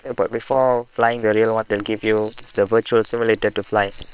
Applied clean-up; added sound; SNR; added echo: neural separator model SepFormer WHAM!.